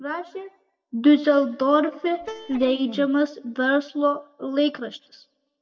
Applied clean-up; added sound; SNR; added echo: neural mask model DeepFilterNet 3.